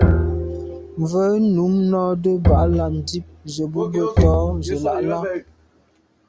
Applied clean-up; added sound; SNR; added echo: none; Bowed string instrument; 1 dB; none.